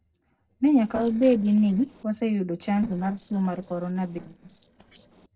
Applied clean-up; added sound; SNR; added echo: neural separator model SepFormer DNS4.